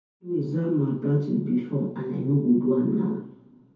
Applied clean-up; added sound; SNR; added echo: none; none; none; reverberation time 0.6 s.